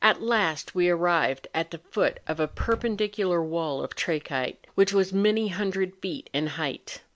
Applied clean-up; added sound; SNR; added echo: none; Walk, footsteps; 20 dB; none.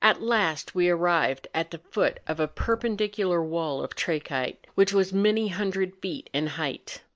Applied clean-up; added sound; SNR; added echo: neural mask model Resemble Enhance denoiser.